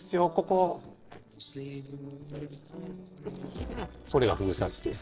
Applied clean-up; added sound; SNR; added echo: neural separator model SepFormer DNS4.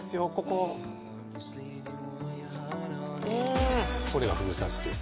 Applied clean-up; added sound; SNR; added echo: none; none; none; none.